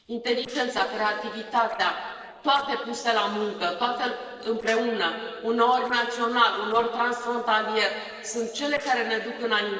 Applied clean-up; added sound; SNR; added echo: neural separator model SepFormer DNS4.